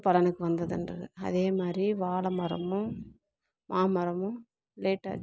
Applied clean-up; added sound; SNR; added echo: none; none; none; none.